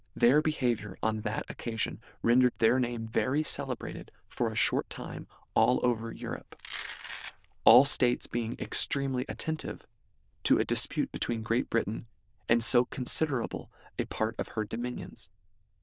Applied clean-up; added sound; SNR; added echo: neural diffusion model UNIVERSE++.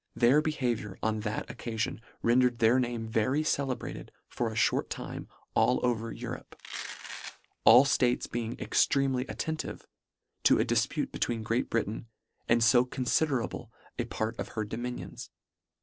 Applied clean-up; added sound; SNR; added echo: neural separator model SepFormer DNS4.